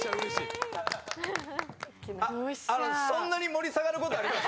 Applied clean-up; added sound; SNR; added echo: none; none; none; none.